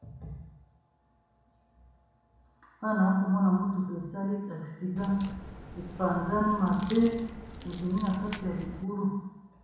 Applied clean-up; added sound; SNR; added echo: none; Crack; 12 dB; reverberation time 1.1 s.